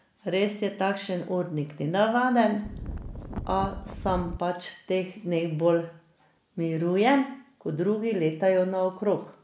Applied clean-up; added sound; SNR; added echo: none; Wind; 8 dB; none.